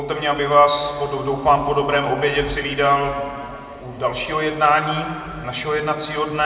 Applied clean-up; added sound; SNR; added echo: none; none; none; reverberation time 2.0 s.